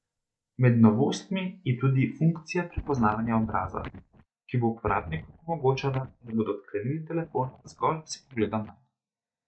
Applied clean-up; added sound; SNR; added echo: neural mask model DeepFilterNet 3.